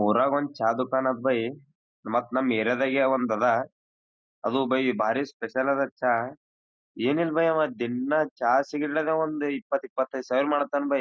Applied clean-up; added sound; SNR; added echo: none; none; none; none.